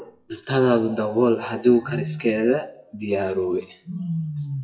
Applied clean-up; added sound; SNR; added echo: classical method WPE with log-MMSE.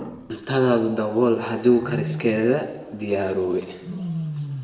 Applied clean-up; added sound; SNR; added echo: none; Wild animals; 11 dB; reverberation time 1.0 s.